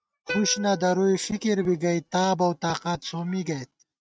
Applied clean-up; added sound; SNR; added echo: neural mask model RNNoise.